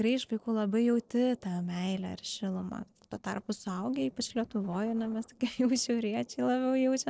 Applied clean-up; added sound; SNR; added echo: neural separator model SepFormer DNS4.